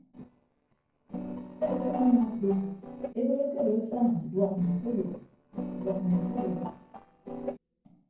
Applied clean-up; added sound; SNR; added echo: neural separator model SepFormer DNS4.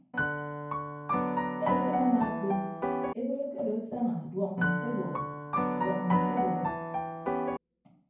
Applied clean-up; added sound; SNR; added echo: none; Piano; -3 dB; reverberation time 0.9 s.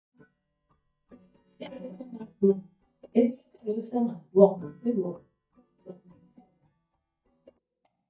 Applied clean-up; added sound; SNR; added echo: neural mask model DeepFilterNet 3.